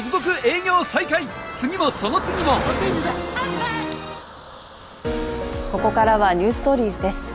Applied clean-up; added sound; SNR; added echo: none; Car passing by; 11 dB; none.